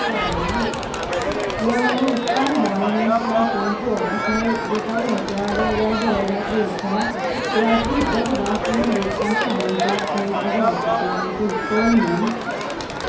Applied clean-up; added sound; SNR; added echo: none; Crowd; 0 dB; reverberation time 2.2 s.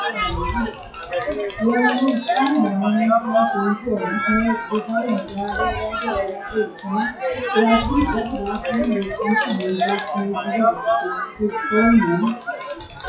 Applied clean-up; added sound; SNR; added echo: classical method WPE with log-MMSE.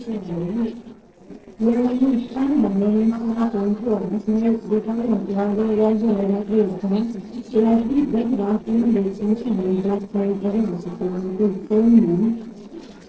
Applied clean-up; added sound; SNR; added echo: neural separator model SepFormer DNS4.